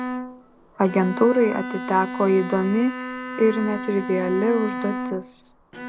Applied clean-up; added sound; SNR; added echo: none; Bowed string instrument; 8 dB; none.